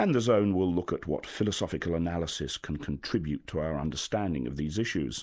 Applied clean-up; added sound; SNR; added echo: none; none; none; none.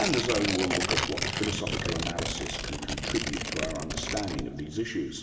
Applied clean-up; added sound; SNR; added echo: none; Tearing; 0 dB; reverberation time 1.7 s.